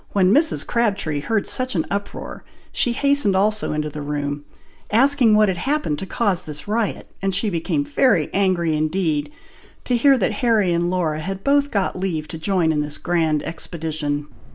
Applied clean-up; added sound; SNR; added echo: none; none; none; none.